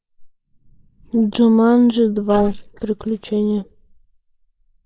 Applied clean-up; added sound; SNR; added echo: neural mask model Resemble Enhance denoiser.